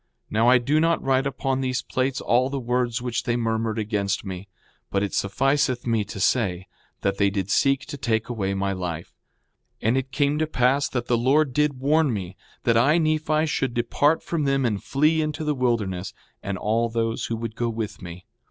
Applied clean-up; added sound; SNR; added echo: none; none; none; none.